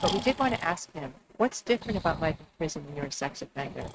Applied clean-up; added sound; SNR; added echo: neural mask model RNNoise.